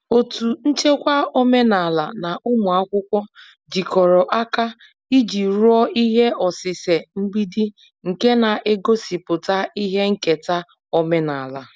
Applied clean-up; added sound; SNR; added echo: none; none; none; none.